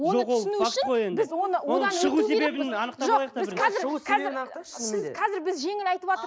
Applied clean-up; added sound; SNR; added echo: none; none; none; none.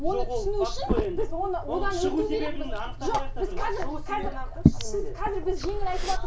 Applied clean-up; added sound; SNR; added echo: none; Liquid; -2 dB; reverberation time 0.2 s.